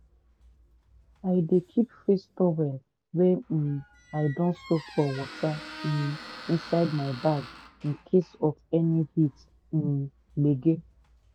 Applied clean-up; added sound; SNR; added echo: none; Squeak; 19 dB; none.